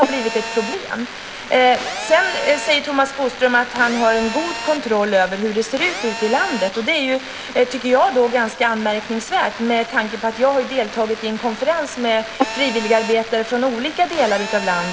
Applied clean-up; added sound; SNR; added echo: none; Telephone; 10 dB; none.